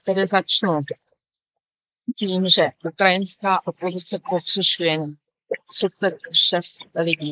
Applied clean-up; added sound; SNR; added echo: neural mask model Resemble Enhance denoiser.